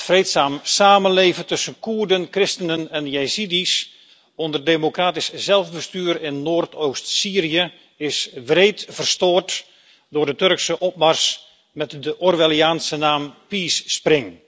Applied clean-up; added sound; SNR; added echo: none; none; none; none.